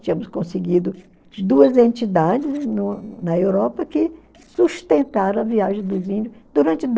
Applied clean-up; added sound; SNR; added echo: neural separator model SepFormer DNS4.